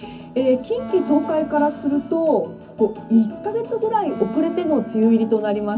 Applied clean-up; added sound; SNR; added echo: none; Wind instrument, woodwind instrument; 16 dB; reverberation time 0.4 s.